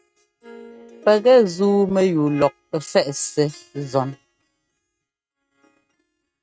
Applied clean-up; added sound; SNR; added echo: neural mask model RNNoise.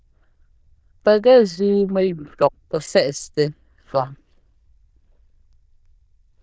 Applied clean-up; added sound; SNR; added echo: neural diffusion model UNIVERSE++.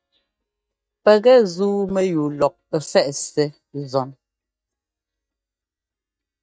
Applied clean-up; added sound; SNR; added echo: neural mask model DeepFilterNet 3.